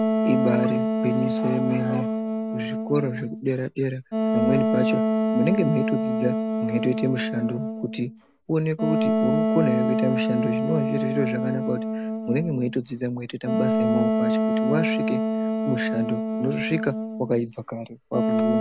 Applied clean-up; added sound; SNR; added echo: none; Wind instrument, woodwind instrument; -3 dB; none.